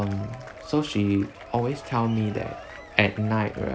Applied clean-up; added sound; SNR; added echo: none; Applause / Crowd / Cheering; 16 dB; none.